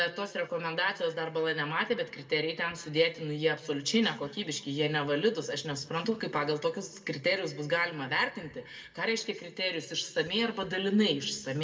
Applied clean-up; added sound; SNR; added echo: none; none; none; reverberation time 1.0 s.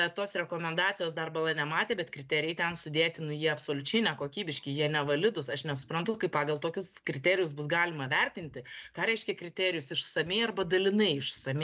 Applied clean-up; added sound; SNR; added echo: none; none; none; none.